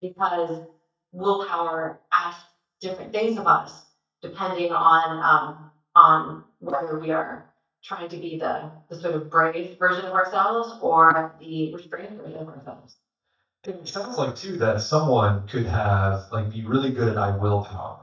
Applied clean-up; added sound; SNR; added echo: neural mask model DeepFilterNet 3.